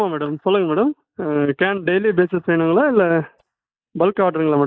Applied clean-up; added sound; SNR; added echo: neural mask model DeepFilterNet 3.